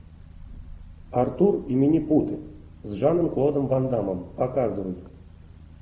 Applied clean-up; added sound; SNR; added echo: none; none; none; none.